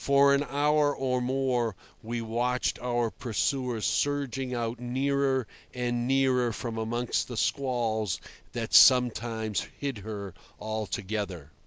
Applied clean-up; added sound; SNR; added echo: none; none; none; none.